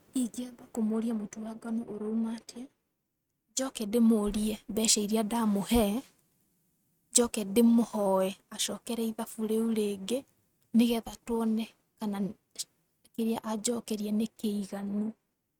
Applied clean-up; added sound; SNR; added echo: neural mask model RNNoise.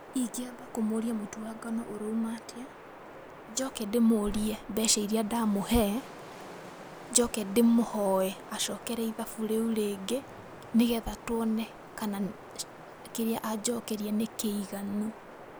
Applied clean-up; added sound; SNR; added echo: none; Wind; 16 dB; none.